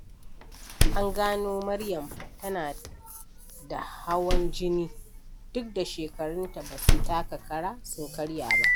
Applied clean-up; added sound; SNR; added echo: none; Door; -1 dB; none.